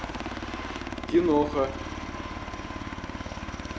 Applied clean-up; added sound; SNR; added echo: none; Aircraft; 4 dB; none.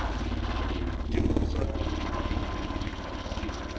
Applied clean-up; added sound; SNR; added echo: neural separator model SepFormer DNS4.